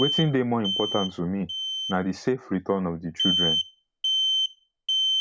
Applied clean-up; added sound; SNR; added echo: none; Alarm; 0 dB; none.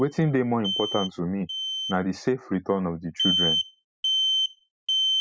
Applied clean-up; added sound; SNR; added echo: classical method spectral subtraction.